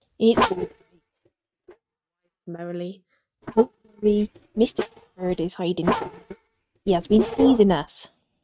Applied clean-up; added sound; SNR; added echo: neural mask model RNNoise.